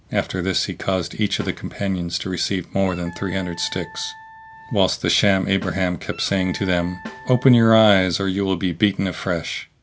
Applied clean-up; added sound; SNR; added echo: none; Snare drum + Wind instrument, woodwind instrument; 19 dB; none.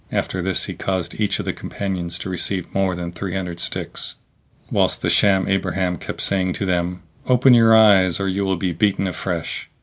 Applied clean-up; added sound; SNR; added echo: none; none; none; none.